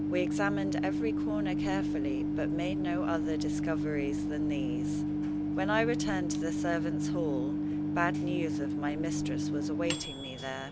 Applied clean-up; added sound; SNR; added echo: none; Microwave oven; -5 dB; none.